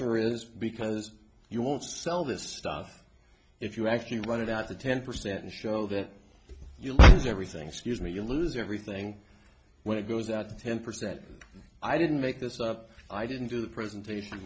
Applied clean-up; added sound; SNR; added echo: none; none; none; none.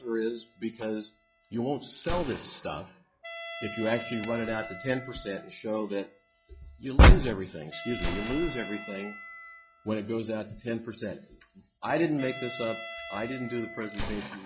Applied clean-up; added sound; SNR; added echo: classical method log-MMSE.